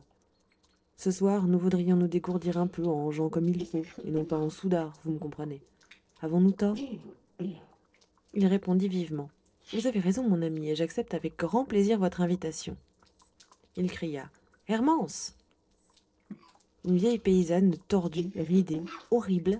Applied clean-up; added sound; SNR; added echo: neural separator model SepFormer DNS4.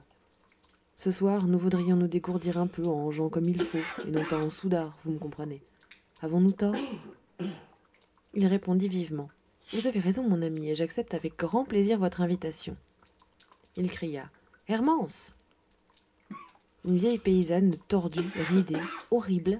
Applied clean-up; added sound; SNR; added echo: none; Cough; 15 dB; reverberation time 0.3 s.